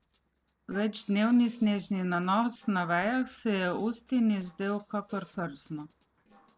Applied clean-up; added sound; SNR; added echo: neural separator model SepFormer DNS4.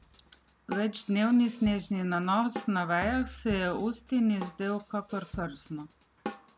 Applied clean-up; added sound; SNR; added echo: none; Drum kit; 15 dB; none.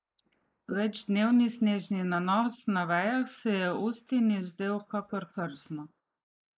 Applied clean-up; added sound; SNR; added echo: neural mask model Resemble Enhance denoiser.